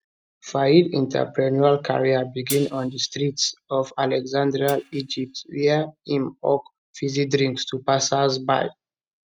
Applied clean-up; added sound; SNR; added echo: neural mask model RNNoise.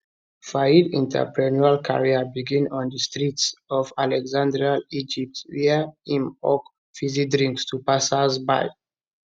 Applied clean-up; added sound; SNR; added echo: none; none; none; none.